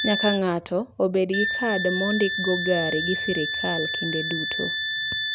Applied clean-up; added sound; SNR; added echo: none; Wind instrument, woodwind instrument; 2 dB; none.